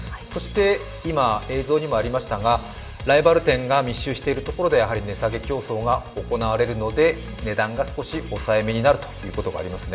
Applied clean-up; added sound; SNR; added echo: none; none; none; reverberation time 1.1 s.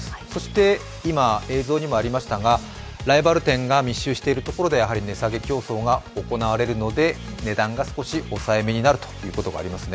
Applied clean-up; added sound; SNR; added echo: none; none; none; none.